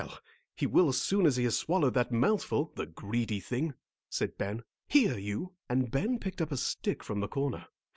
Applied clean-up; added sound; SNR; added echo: none; none; none; none.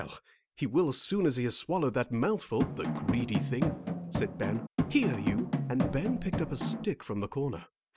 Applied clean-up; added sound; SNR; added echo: none; Drum; 0 dB; none.